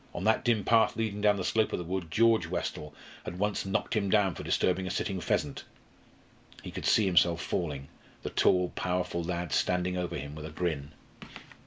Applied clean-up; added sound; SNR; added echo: none; none; none; none.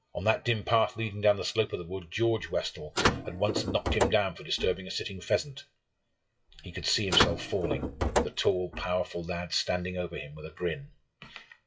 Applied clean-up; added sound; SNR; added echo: classical method WPE with log-MMSE.